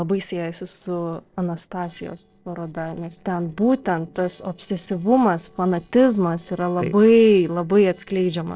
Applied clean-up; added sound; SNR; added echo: neural separator model SepFormer DNS4.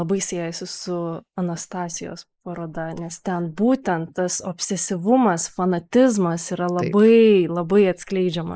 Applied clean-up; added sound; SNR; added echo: neural mask model Resemble Enhance denoiser.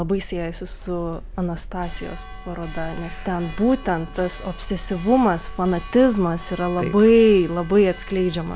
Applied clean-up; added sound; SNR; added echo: none; Church bell; 13 dB; none.